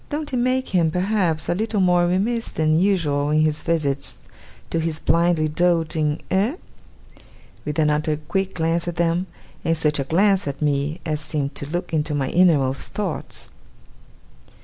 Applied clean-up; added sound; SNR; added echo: none; none; none; none.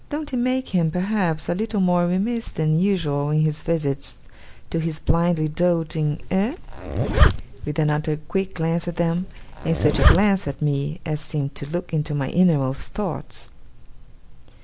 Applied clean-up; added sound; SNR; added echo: none; Zipper (clothing); -1 dB; none.